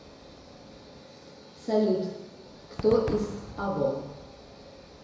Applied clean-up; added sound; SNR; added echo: none; Crowd / Cheering / Fireworks; 13 dB; reverberation time 0.9 s.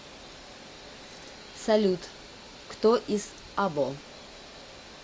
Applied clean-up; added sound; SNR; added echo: none; none; none; none.